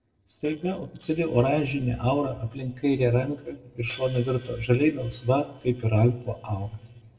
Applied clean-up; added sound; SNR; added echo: neural separator model SepFormer DNS4.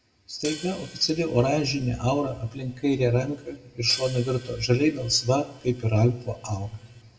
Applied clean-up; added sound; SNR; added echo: none; Hi-hat; 19 dB; reverberation time 0.9 s.